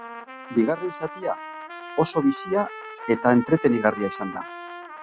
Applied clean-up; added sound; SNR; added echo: none; Trumpet; 13 dB; none.